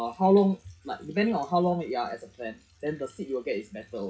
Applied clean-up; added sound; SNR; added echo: classical method WPE with log-MMSE.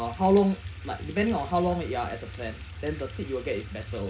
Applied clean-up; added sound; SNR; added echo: none; Bathtub (filling or washing) / Water tap, faucet; 20 dB; reverberation time 0.3 s.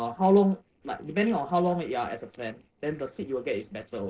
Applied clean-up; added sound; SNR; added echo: neural separator model SepFormer DNS4.